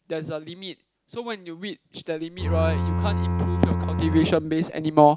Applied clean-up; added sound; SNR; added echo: none; Bowed string instrument; 0 dB; none.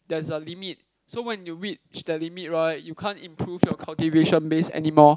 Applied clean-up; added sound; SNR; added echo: none; none; none; none.